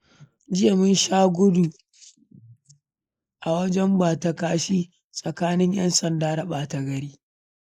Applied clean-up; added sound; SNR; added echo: neural mask model Resemble Enhance denoiser.